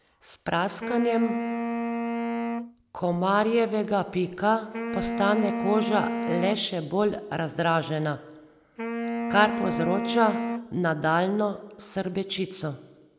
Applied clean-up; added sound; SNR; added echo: none; Wind instrument, woodwind instrument; 4 dB; none.